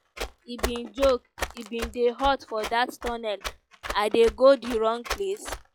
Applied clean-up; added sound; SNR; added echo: classical method log-MMSE.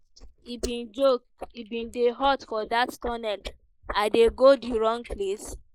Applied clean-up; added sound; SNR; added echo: neural mask model Resemble Enhance denoiser.